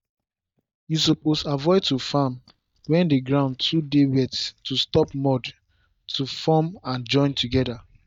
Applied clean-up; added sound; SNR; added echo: neural mask model DeepFilterNet 3.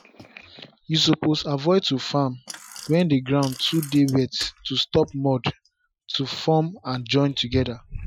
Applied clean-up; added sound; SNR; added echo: classical method Wiener filter.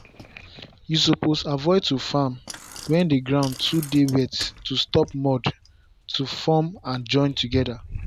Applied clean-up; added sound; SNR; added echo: none; Bicycle; 17 dB; none.